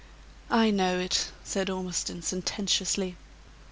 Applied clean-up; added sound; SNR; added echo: none; none; none; none.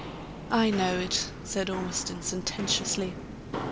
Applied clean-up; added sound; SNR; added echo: none; Walk, footsteps; 8 dB; none.